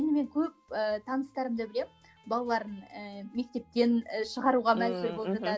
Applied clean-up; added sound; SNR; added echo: none; none; none; none.